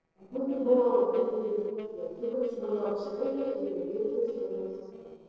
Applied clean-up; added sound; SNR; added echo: neural separator model SepFormer DNS4.